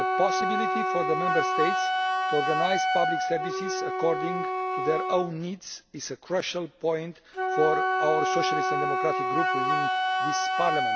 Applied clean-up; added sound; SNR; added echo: none; Wind instrument, woodwind instrument; -3 dB; none.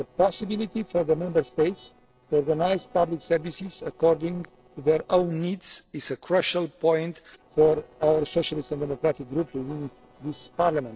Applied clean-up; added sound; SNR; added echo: neural separator model SepFormer DNS4.